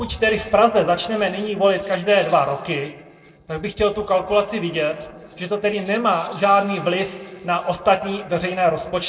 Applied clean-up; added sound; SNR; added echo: neural separator model SepFormer DNS4.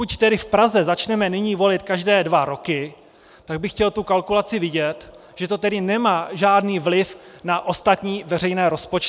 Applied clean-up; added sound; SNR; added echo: none; none; none; none.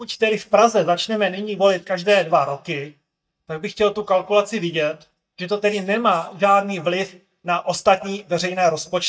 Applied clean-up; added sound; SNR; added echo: neural mask model DeepFilterNet 3.